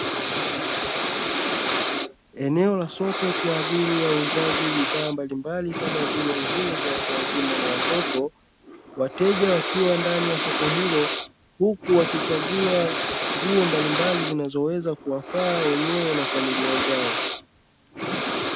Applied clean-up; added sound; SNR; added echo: none; Breathing; 1 dB; none.